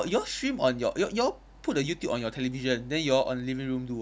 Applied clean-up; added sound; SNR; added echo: none; none; none; none.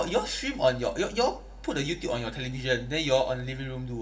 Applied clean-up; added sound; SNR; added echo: none; none; none; reverberation time 0.7 s.